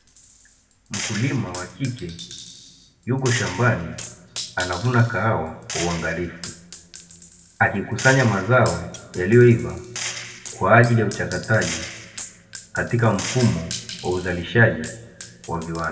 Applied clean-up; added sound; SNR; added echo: none; Gunshot, gunfire; 13 dB; reverberation time 1.3 s.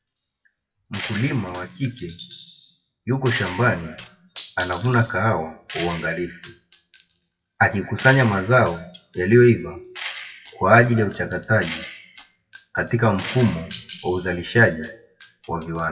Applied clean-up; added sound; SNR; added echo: classical method WPE with log-MMSE.